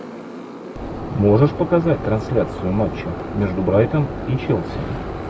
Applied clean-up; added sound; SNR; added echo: none; Motorcycle; 13 dB; none.